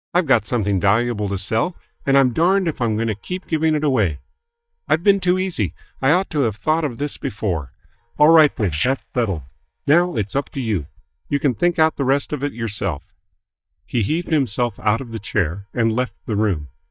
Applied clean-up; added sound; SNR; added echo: neural mask model DeepFilterNet 3.